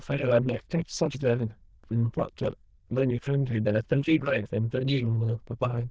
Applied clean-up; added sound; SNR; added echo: neural diffusion model UNIVERSE++.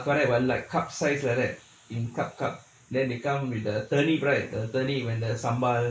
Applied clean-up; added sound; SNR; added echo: neural mask model Resemble Enhance denoiser.